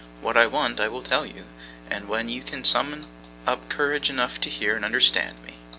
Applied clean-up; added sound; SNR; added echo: none; none; none; none.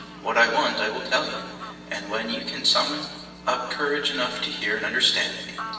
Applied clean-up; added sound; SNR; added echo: none; Fowl; 16 dB; reverberation time 1.3 s.